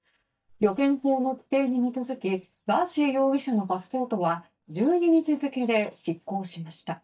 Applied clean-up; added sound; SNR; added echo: neural mask model DeepFilterNet 3.